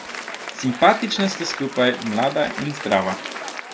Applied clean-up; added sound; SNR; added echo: none; Applause; 10 dB; none.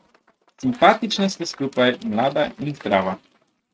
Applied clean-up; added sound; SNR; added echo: neural mask model RNNoise.